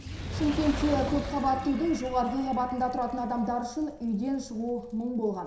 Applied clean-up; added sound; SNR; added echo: none; Fire; 9 dB; reverberation time 0.7 s.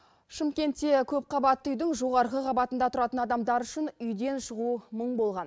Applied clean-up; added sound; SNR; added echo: none; none; none; none.